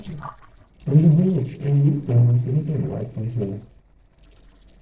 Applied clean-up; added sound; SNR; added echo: neural separator model SepFormer DNS4.